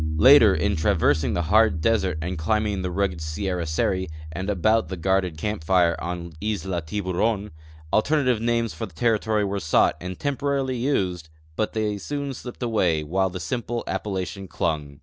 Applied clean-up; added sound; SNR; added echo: none; Piano; 8 dB; none.